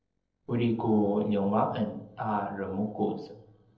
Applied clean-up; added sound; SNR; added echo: neural separator model SepFormer DNS4.